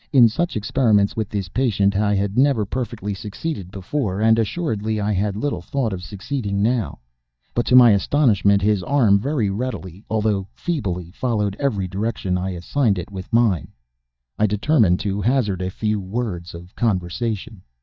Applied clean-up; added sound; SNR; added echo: neural mask model DeepFilterNet 3.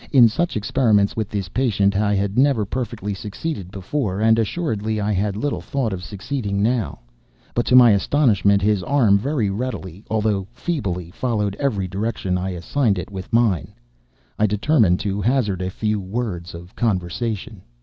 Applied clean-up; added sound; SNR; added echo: none; none; none; none.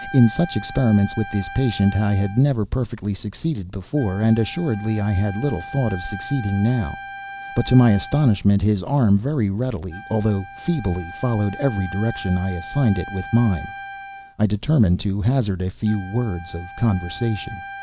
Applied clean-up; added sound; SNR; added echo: none; Wind instrument, woodwind instrument; 16 dB; none.